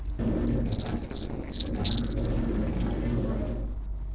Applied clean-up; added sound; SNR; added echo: neural separator model SepFormer DNS4.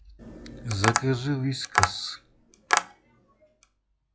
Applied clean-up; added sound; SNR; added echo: classical method log-MMSE.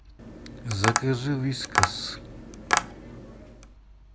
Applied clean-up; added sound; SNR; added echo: none; Tap; -2 dB; none.